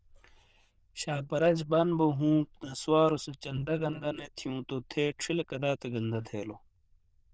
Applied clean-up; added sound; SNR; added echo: neural diffusion model UNIVERSE++.